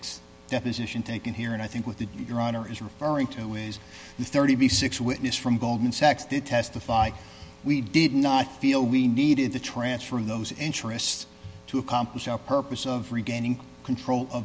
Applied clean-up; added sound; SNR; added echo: none; none; none; none.